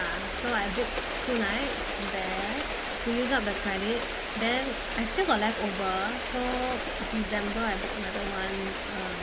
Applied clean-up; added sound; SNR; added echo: none; Rain; 2 dB; none.